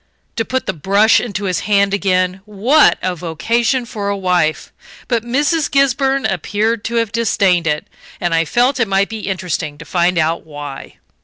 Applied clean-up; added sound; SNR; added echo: none; none; none; none.